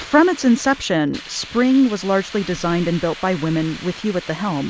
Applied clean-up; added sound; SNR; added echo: none; Hiss; 17 dB; none.